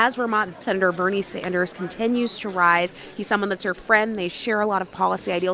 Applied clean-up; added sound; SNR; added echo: none; none; none; none.